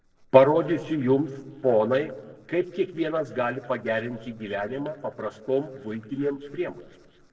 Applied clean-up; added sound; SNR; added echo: neural separator model SepFormer DNS4.